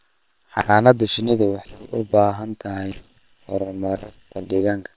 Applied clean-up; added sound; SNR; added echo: neural separator model SepFormer WHAM!.